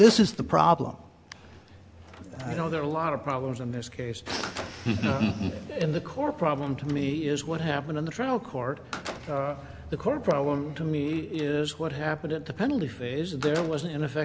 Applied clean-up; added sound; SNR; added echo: none; Slam; 18 dB; none.